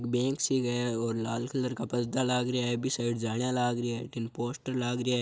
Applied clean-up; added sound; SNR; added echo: none; none; none; none.